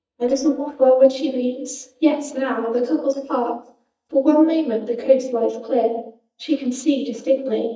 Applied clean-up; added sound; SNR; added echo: neural mask model DeepFilterNet 3.